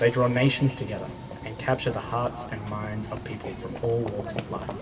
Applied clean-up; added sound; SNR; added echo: none; Run / Train; 10 dB; reverberation time 1.9 s.